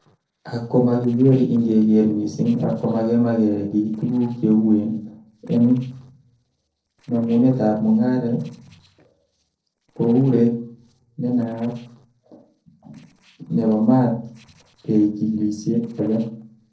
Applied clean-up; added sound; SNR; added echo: neural separator model SepFormer DNS4.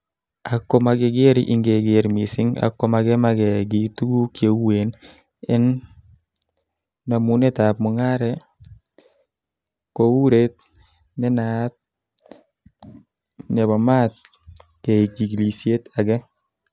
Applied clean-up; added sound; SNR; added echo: none; none; none; none.